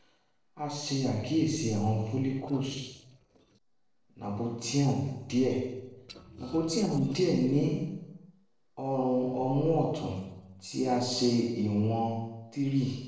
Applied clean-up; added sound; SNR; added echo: neural separator model SepFormer DNS4.